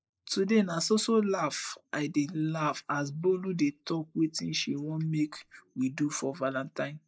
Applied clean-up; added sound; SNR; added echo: neural mask model Resemble Enhance denoiser.